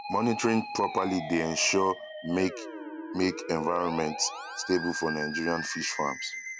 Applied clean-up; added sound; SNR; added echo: none; Musical instrument; 8 dB; none.